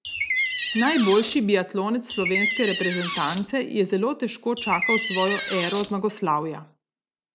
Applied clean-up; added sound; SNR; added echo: none; Door; -2 dB; none.